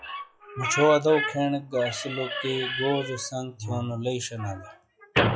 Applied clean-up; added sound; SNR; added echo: classical method log-MMSE.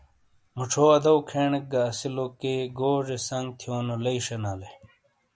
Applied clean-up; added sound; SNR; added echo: none; none; none; none.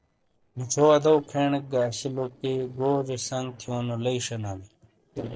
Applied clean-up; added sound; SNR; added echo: neural separator model SepFormer DNS4.